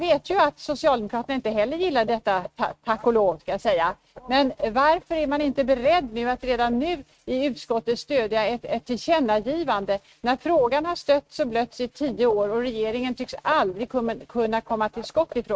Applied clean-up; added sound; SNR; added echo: neural mask model RNNoise.